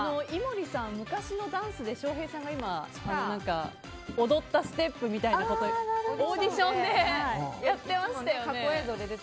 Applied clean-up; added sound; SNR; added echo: none; none; none; none.